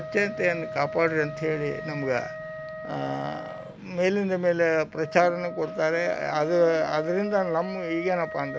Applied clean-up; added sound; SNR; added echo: none; Wind instrument, woodwind instrument; 11 dB; none.